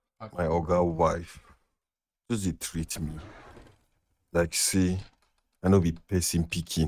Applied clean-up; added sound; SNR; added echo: neural mask model RNNoise.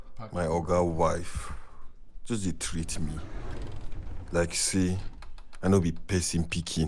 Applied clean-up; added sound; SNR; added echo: none; Sliding door; 5 dB; none.